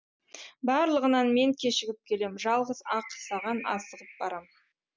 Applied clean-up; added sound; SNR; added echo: none; Bird; 18 dB; none.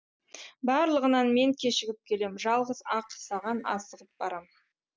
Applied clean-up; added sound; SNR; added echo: neural separator model SepFormer DNS4.